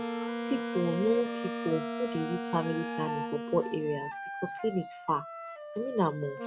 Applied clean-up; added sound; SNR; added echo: none; Wind instrument, woodwind instrument + Wind instrument, woodwind instrument; 4 dB; none.